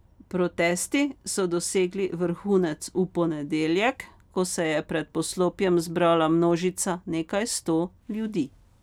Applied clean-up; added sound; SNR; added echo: none; none; none; none.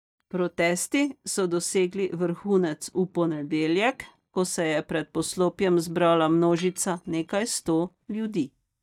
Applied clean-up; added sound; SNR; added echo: neural mask model DeepFilterNet 3.